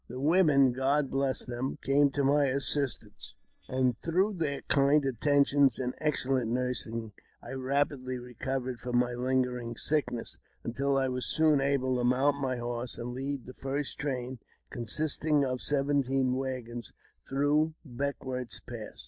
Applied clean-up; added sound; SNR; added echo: neural separator model SepFormer DNS4.